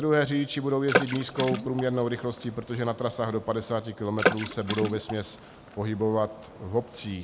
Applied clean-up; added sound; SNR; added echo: none; Water / Splash, splatter; 5 dB; none.